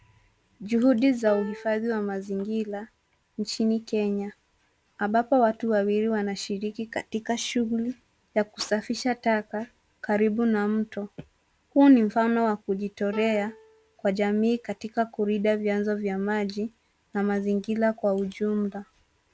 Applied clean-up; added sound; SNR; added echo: none; Piano; 16 dB; none.